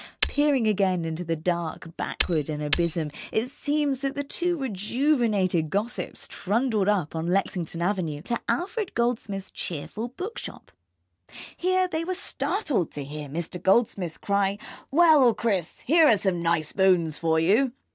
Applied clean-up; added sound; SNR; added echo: none; Shatter; 0 dB; none.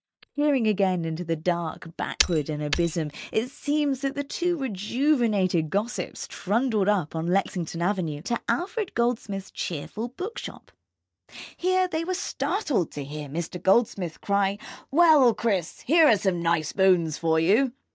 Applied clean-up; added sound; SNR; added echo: neural mask model DeepFilterNet 3.